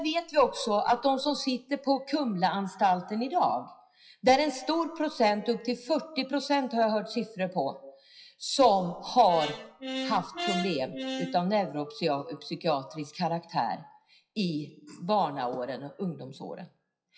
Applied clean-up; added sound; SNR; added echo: classical method WPE with log-MMSE.